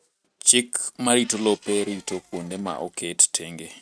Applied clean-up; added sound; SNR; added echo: neural mask model RNNoise.